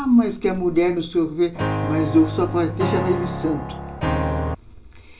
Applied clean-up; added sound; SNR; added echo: none; Piano; 3 dB; reverberation time 0.2 s.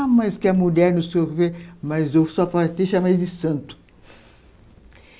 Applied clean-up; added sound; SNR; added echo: none; none; none; none.